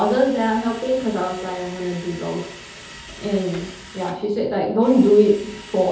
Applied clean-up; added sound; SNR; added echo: none; Drill; 20 dB; reverberation time 0.8 s.